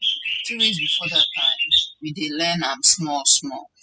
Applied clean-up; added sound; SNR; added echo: classical method spectral subtraction.